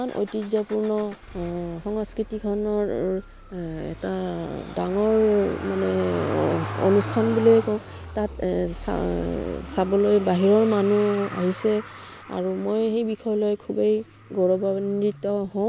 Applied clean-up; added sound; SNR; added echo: none; Motor vehicle (road); 13 dB; none.